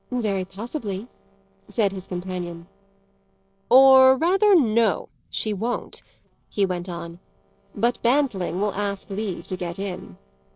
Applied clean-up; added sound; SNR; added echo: neural separator model SepFormer DNS4.